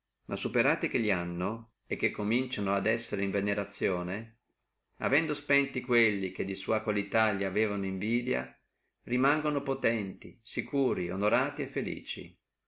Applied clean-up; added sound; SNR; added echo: none; none; none; none.